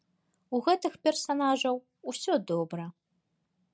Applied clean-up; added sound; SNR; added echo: none; none; none; none.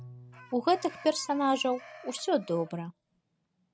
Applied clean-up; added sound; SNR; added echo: none; Bowed string instrument + Chicken, rooster; 19 dB; none.